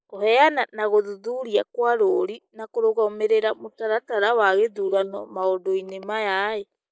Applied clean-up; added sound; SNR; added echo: neural mask model Resemble Enhance denoiser.